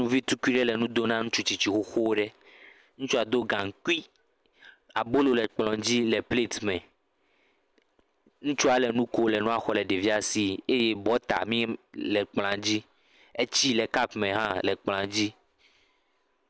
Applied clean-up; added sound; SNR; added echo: none; none; none; none.